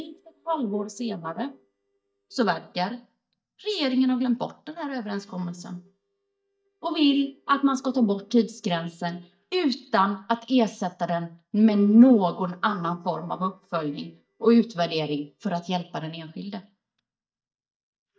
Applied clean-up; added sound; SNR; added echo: neural mask model DeepFilterNet 3.